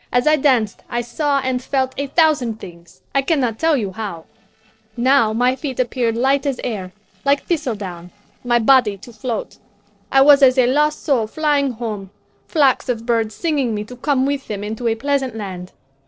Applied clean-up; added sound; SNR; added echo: neural separator model SepFormer DNS4.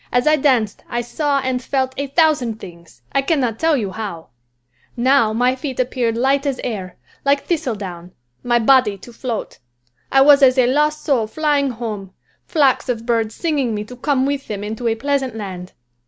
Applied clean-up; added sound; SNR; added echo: none; none; none; none.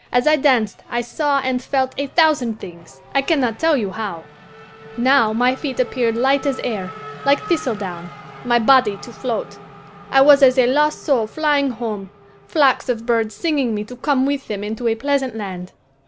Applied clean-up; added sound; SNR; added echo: none; Race car, auto racing / Accelerating, revving, vroom; 20 dB; none.